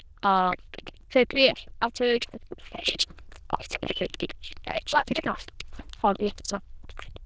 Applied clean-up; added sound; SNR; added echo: neural diffusion model UNIVERSE++.